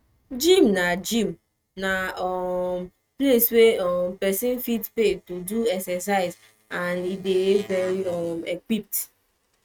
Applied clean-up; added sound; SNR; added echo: neural mask model RNNoise.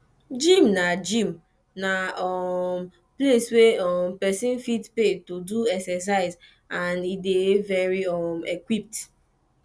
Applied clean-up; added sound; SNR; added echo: none; none; none; none.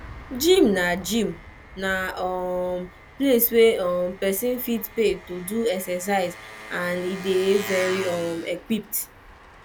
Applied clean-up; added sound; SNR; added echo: none; Engine; 16 dB; none.